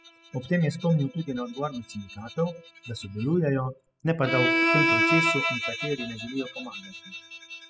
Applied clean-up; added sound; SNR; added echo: classical method spectral subtraction.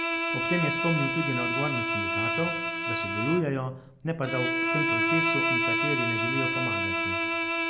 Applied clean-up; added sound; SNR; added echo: none; Bowed string instrument; -4 dB; none.